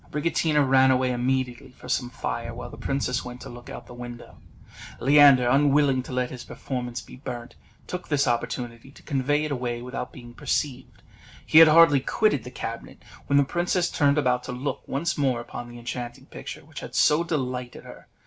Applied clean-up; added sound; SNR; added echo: none; Thunder; 19 dB; none.